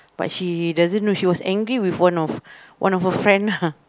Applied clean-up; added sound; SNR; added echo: none; none; none; none.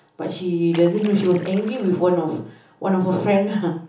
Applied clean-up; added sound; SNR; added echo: none; Splash, splatter; 19 dB; reverberation time 1.2 s.